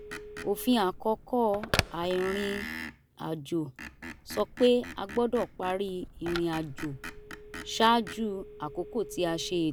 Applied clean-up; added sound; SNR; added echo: none; Telephone + Screech; 10 dB; none.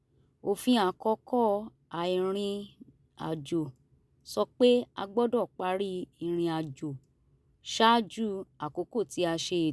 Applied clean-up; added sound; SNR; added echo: none; none; none; none.